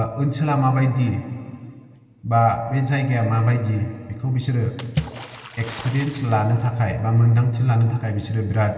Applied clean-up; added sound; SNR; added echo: none; Water / Splash, splatter; 17 dB; reverberation time 2.9 s.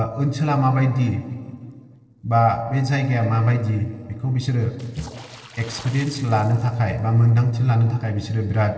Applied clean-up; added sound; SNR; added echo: neural separator model SepFormer DNS4.